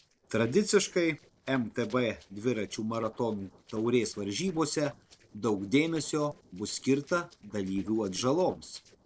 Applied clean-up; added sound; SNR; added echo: neural separator model SepFormer DNS4.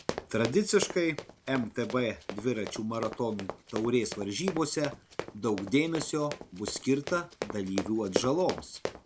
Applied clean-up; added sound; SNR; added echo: none; Run; 9 dB; none.